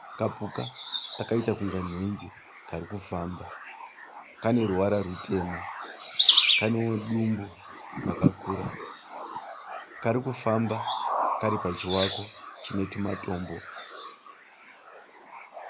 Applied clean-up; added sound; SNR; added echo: none; Bird vocalization, bird call, bird song; 1 dB; none.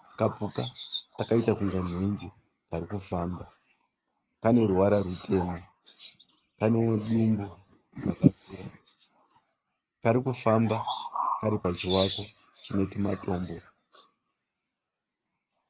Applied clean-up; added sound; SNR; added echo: neural mask model RNNoise.